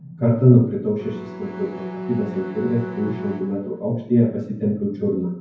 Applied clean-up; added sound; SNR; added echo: none; Bowed string instrument; 13 dB; reverberation time 0.9 s.